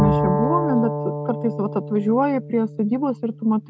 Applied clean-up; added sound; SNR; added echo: none; Bowed string instrument; 3 dB; none.